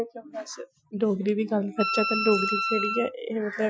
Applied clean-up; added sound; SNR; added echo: classical method Wiener filter.